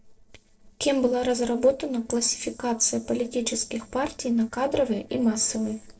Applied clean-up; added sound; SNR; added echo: neural separator model SepFormer DNS4.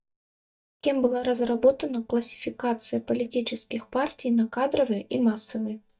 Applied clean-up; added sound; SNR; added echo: neural mask model DeepFilterNet 3.